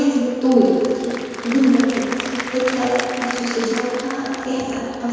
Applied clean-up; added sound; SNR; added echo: none; Applause / Crowd; 11 dB; reverberation time 1.9 s.